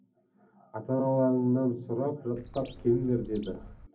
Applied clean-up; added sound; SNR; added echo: none; Bird; 17 dB; reverberation time 0.3 s.